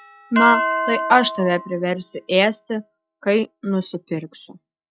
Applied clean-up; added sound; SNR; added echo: classical method log-MMSE.